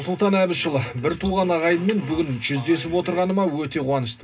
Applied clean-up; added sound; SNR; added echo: none; none; none; reverberation time 0.2 s.